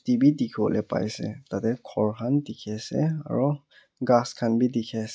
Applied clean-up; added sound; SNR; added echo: none; none; none; none.